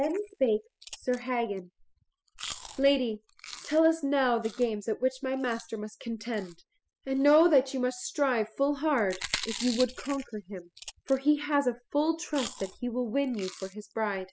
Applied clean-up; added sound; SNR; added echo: classical method spectral subtraction.